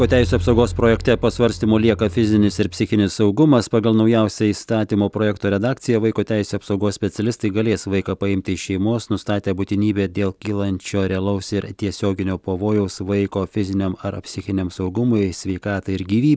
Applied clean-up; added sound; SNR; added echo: none; none; none; none.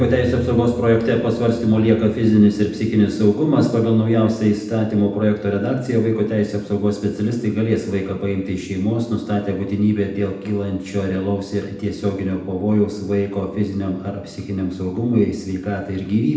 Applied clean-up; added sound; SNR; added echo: none; none; none; reverberation time 0.8 s.